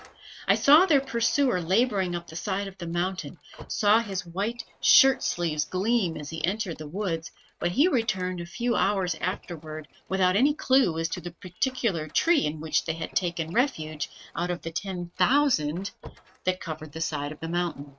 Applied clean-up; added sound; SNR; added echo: neural mask model RNNoise.